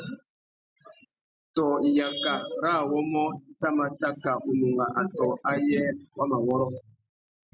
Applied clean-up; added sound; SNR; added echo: none; none; none; none.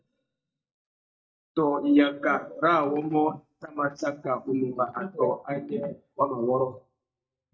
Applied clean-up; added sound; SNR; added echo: neural mask model DeepFilterNet 3.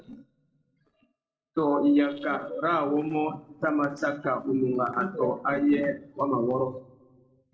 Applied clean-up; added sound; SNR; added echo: neural separator model SepFormer DNS4.